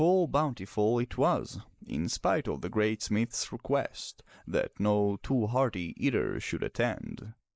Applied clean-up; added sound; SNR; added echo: neural mask model Resemble Enhance denoiser.